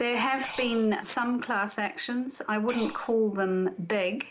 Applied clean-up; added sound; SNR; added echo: none; Breathing; 13 dB; none.